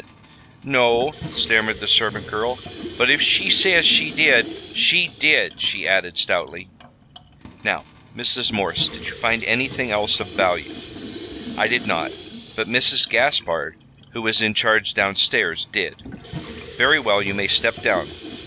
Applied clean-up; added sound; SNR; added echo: none; Sink (filling or washing) / Water tap, faucet; 14 dB; none.